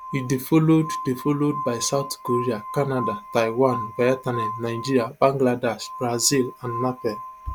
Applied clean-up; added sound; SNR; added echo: none; Glass; 11 dB; none.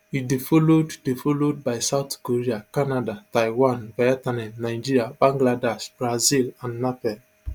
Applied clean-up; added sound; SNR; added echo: none; none; none; none.